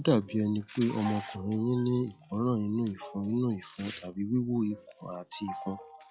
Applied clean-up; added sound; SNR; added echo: classical method log-MMSE.